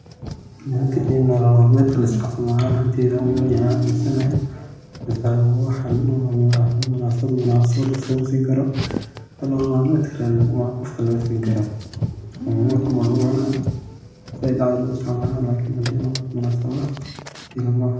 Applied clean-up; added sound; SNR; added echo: none; Car; 10 dB; reverberation time 0.9 s.